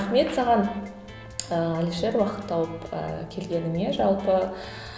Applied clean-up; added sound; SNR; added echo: none; none; none; none.